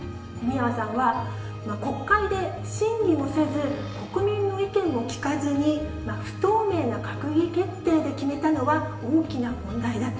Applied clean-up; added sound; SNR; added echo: none; Cupboard open or close; 19 dB; reverberation time 0.9 s.